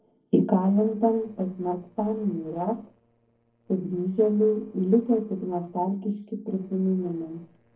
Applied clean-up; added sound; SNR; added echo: neural separator model SepFormer DNS4.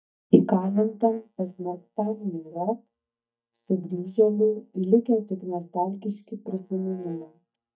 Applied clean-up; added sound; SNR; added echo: neural mask model DeepFilterNet 3.